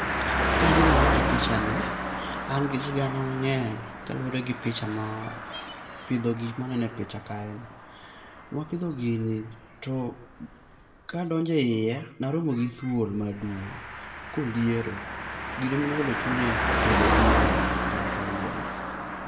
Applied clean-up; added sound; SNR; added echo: none; Car passing by; -1 dB; reverberation time 0.7 s.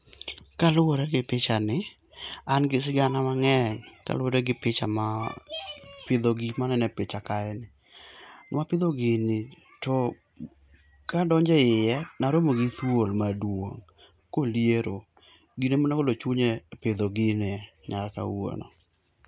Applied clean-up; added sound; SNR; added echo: none; none; none; none.